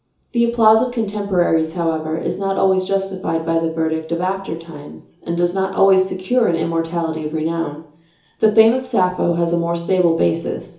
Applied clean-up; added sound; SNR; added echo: none; none; none; reverberation time 0.7 s.